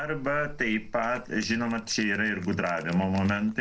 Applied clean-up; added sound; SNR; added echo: neural mask model Resemble Enhance denoiser.